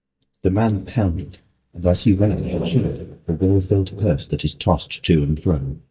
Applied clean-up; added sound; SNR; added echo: neural mask model DeepFilterNet 3.